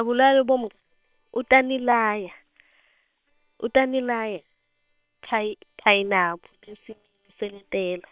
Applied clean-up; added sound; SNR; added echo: neural separator model SepFormer WHAM!.